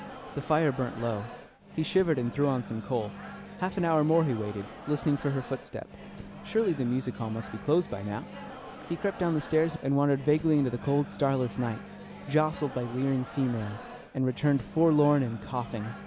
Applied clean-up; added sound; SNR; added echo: none; Microwave oven; 14 dB; none.